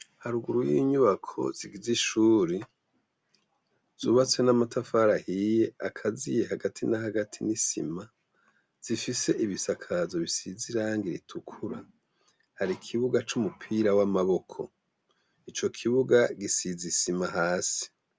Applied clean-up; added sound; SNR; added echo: none; none; none; none.